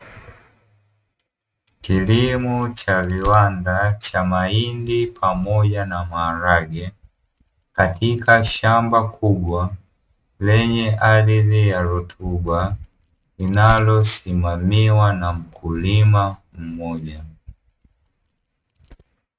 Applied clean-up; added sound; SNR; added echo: neural mask model RNNoise.